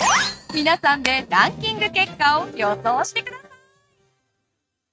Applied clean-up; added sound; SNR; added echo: neural mask model RNNoise.